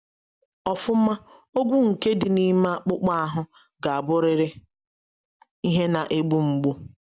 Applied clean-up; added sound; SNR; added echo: none; none; none; none.